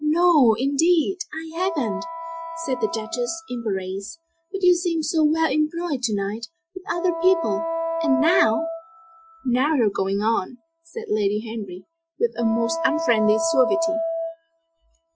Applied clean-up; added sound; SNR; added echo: classical method Wiener filter.